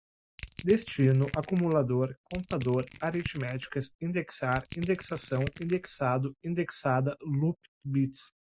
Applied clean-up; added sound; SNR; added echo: none; Crushing; 14 dB; none.